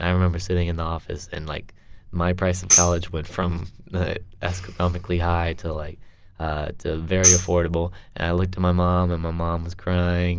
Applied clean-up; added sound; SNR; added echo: none; Tambourine; 0 dB; none.